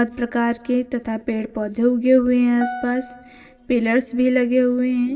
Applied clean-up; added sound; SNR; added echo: none; Piano; 14 dB; reverberation time 2.0 s.